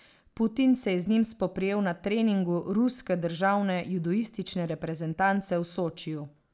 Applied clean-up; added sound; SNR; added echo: none; none; none; none.